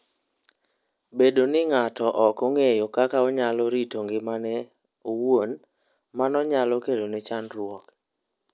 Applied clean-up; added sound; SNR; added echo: none; none; none; none.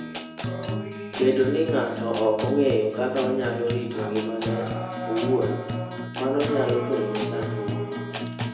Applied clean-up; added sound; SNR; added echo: none; Acoustic guitar; 4 dB; reverberation time 0.9 s.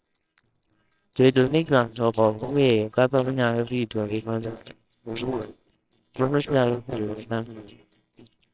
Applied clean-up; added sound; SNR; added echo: neural separator model SepFormer WHAMR!.